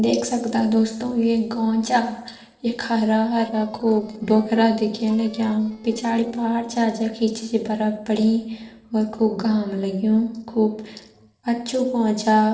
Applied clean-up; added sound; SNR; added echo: neural separator model SepFormer DNS4.